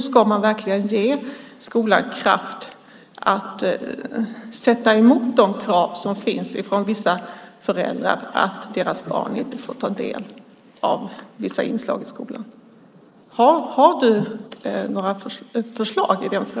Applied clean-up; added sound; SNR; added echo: neural mask model Resemble Enhance denoiser.